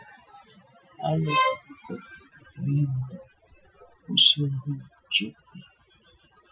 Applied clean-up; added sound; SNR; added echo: classical method Wiener filter.